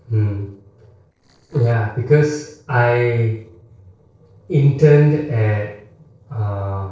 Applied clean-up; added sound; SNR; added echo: neural separator model SepFormer DNS4.